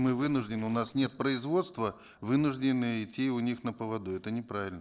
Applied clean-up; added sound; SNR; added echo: neural separator model SepFormer DNS4.